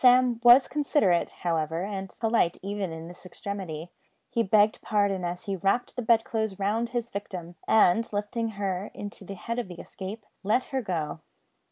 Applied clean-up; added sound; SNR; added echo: none; none; none; none.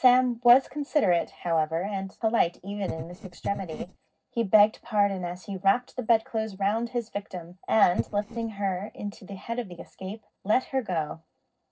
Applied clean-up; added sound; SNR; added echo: neural separator model SepFormer DNS4.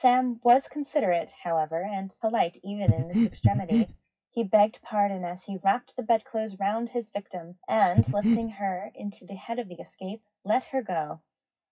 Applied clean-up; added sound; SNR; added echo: classical method WPE with log-MMSE.